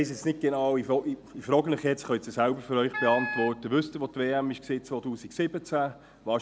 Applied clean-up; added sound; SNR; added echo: none; Wind instrument, woodwind instrument; 7 dB; none.